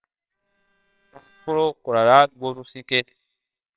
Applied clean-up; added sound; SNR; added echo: neural separator model SepFormer WHAMR!.